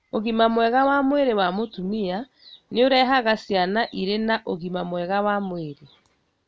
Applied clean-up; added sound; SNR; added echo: none; none; none; none.